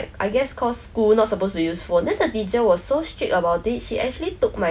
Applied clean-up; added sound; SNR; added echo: none; none; none; none.